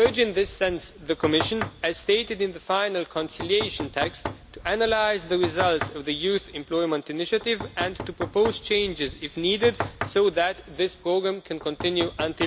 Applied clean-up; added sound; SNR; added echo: none; Knock; 11 dB; none.